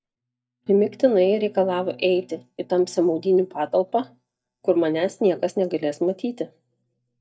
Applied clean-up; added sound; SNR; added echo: neural mask model DeepFilterNet 3.